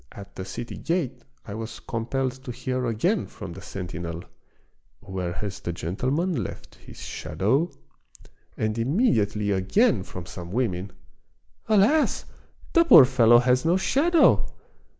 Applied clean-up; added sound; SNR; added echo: none; none; none; none.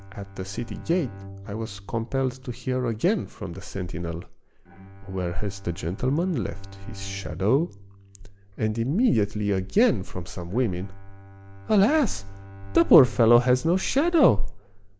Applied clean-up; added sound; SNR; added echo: none; Bowed string instrument; 20 dB; none.